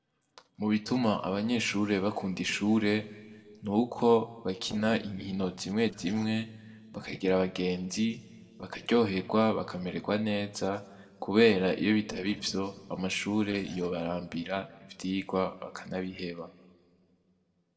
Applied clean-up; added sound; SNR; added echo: neural separator model SepFormer DNS4.